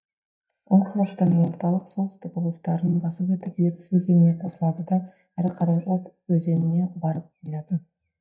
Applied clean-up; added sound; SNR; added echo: neural mask model DeepFilterNet 3.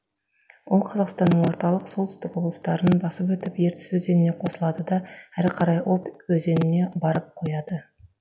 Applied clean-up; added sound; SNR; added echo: none; none; none; none.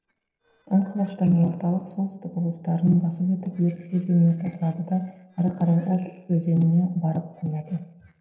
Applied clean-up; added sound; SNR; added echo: neural separator model SepFormer DNS4.